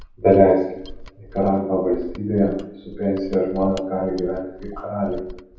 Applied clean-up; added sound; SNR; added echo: none; Mechanisms; 17 dB; reverberation time 0.9 s.